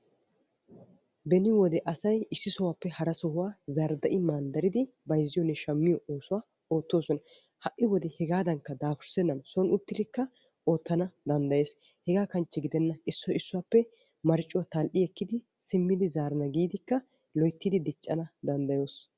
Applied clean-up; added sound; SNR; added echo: none; none; none; none.